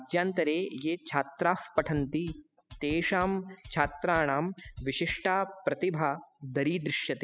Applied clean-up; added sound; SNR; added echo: classical method spectral subtraction.